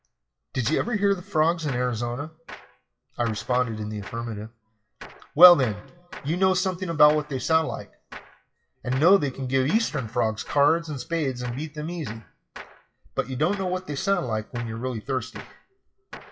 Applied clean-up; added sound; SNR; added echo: classical method WPE with log-MMSE.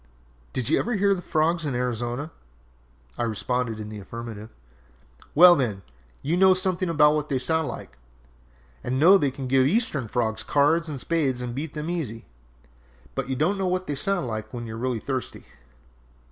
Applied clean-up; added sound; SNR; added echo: none; none; none; none.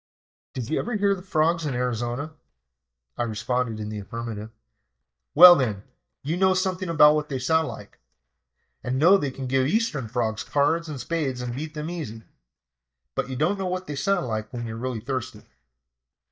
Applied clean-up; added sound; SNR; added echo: neural mask model DeepFilterNet 3.